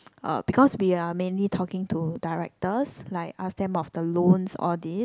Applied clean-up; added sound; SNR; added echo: none; none; none; none.